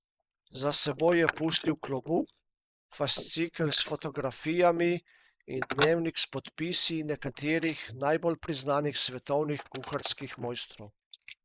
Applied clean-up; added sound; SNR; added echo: neural mask model Resemble Enhance denoiser.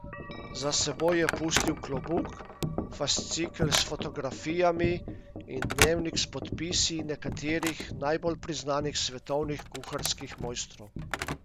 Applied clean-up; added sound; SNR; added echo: none; Wind chime + Telephone; 4 dB; none.